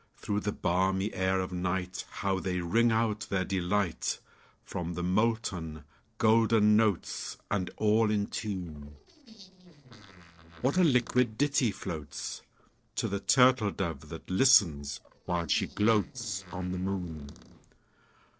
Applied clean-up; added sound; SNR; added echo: neural separator model SepFormer DNS4.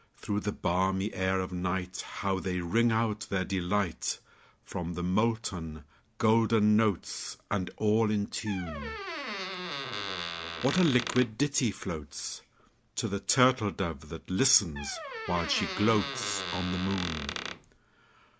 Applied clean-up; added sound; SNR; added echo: none; Squeak; 7 dB; none.